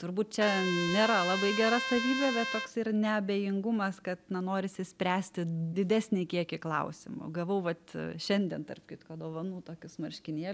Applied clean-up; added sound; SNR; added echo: none; Trumpet; 4 dB; none.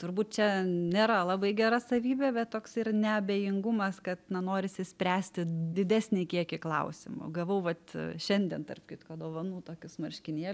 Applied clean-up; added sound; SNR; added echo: none; none; none; none.